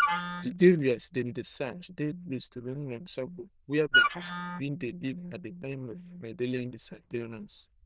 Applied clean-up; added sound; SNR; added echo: neural diffusion model UNIVERSE++.